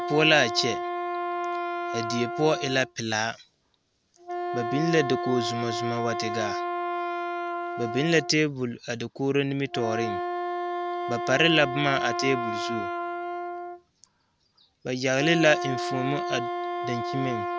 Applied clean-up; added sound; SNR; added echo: none; Wind instrument, woodwind instrument; 4 dB; none.